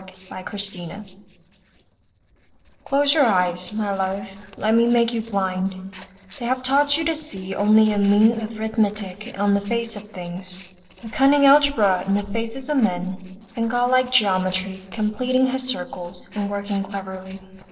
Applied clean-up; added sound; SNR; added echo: neural separator model SepFormer DNS4.